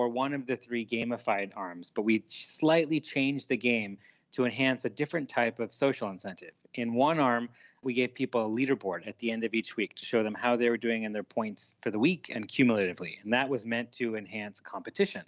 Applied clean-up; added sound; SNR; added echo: none; none; none; none.